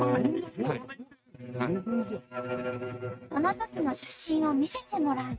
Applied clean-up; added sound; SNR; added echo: neural mask model RNNoise.